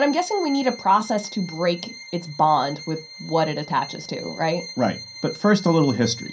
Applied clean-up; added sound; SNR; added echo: none; Bowed string instrument; 16 dB; reverberation time 0.3 s.